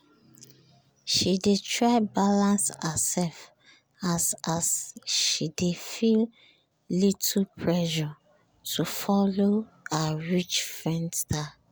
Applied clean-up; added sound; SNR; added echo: none; none; none; none.